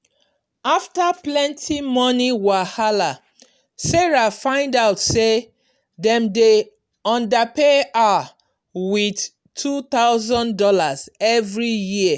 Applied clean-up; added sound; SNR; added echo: none; none; none; none.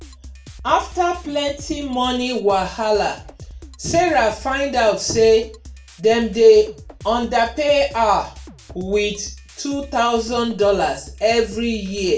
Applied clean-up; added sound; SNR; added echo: none; Drum kit; 19 dB; reverberation time 0.3 s.